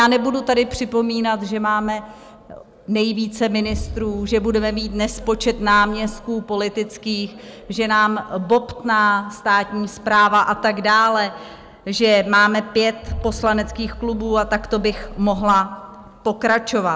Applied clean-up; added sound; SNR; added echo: none; Explosion; 13 dB; none.